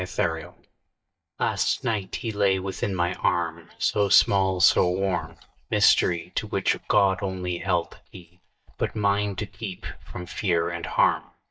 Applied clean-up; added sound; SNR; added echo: neural mask model DeepFilterNet 3.